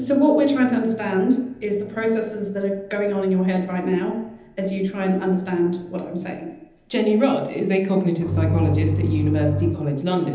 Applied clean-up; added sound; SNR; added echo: none; Bowed string instrument; 1 dB; reverberation time 0.9 s.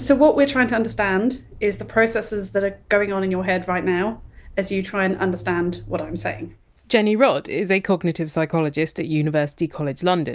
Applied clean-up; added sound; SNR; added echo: none; none; none; none.